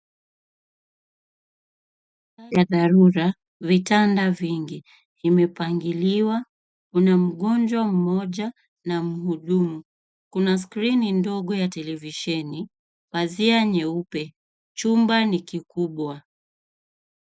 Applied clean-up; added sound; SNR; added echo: none; none; none; none.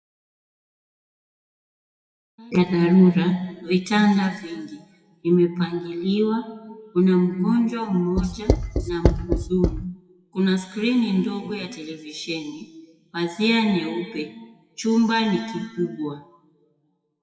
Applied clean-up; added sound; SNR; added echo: classical method WPE with log-MMSE.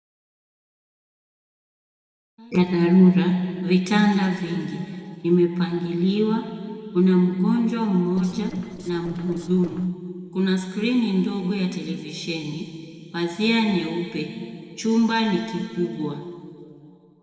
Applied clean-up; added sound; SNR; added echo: neural separator model SepFormer DNS4.